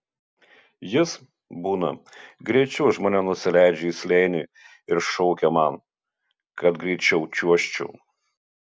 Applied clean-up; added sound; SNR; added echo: none; none; none; none.